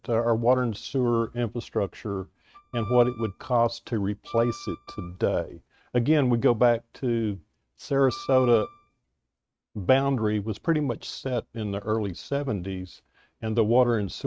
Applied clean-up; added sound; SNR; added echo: neural mask model RNNoise.